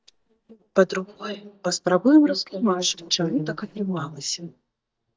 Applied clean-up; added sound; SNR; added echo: neural mask model DeepFilterNet 3.